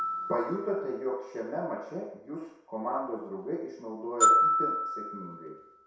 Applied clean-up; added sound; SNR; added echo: none; Glockenspiel; -3 dB; reverberation time 0.7 s.